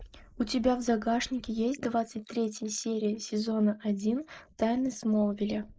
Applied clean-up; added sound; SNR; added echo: neural mask model Resemble Enhance denoiser.